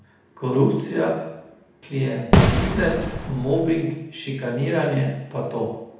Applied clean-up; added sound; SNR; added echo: none; Fireworks; -4 dB; reverberation time 0.8 s.